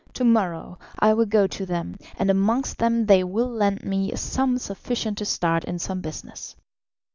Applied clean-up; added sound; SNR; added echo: none; none; none; none.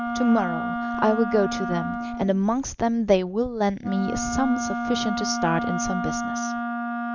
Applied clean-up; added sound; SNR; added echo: none; Wind instrument, woodwind instrument; 4 dB; none.